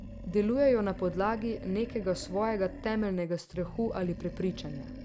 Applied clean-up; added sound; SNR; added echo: none; Animal; 12 dB; none.